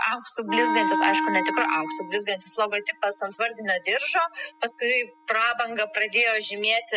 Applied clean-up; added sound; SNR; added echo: classical method spectral subtraction.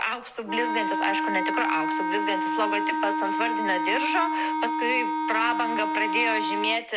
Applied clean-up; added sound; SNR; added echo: none; Wind instrument, woodwind instrument; -2 dB; none.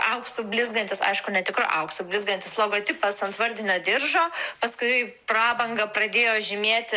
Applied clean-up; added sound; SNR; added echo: none; none; none; none.